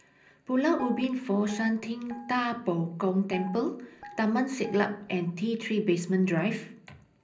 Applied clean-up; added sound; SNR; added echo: none; Guitar; 17 dB; reverberation time 0.5 s.